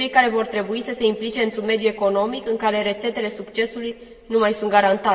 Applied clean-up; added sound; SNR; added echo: none; none; none; reverberation time 1.8 s.